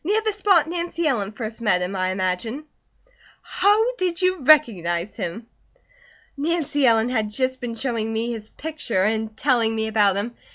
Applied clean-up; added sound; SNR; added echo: none; none; none; none.